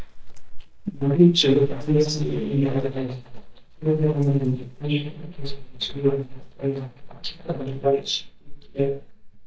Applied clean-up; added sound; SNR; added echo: neural mask model DeepFilterNet 3.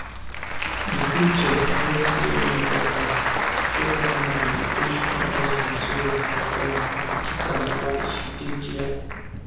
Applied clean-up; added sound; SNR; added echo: none; Applause; -3 dB; reverberation time 1.3 s.